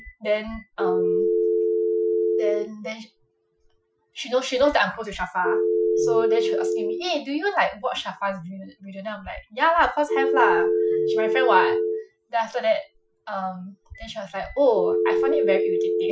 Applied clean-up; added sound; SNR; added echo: classical method Wiener filter.